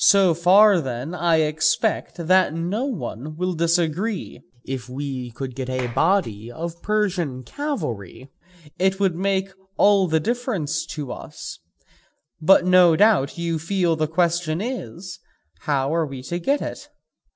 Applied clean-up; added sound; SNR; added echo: neural separator model SepFormer DNS4.